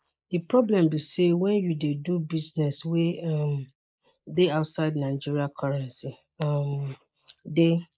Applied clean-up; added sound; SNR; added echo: neural mask model Resemble Enhance denoiser.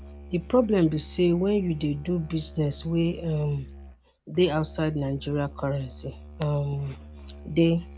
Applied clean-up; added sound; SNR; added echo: none; Musical instrument; 16 dB; none.